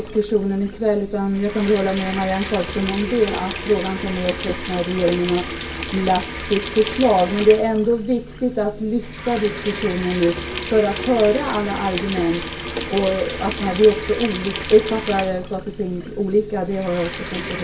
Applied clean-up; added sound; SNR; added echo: none; Sink (filling or washing) / Water tap, faucet; 10 dB; reverberation time 0.2 s.